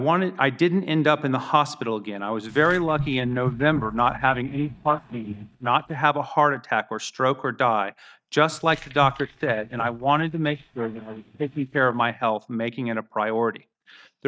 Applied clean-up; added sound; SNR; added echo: neural mask model DeepFilterNet 3.